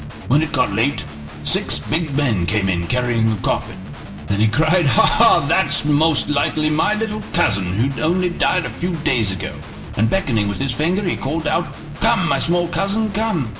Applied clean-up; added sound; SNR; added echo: none; Guitar; 12 dB; reverberation time 2.6 s.